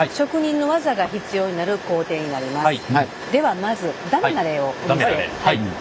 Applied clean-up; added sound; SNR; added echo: none; none; none; none.